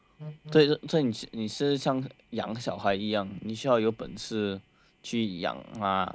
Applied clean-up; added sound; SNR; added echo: none; none; none; none.